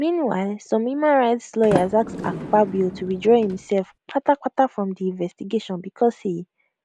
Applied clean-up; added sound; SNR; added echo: none; Sliding door; 9 dB; none.